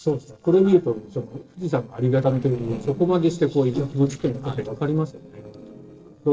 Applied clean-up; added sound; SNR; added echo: neural separator model SepFormer DNS4.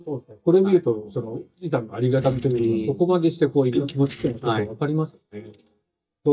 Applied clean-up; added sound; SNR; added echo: neural mask model DeepFilterNet 3.